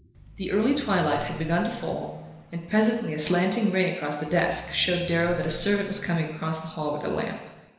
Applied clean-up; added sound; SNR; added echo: none; Vehicle; 17 dB; reverberation time 1.1 s.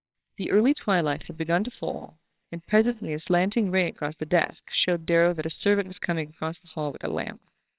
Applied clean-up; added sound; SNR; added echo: neural separator model SepFormer WHAMR!.